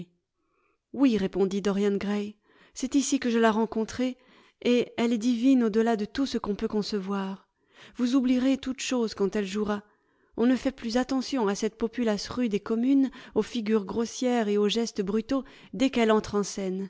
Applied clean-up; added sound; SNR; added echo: none; none; none; none.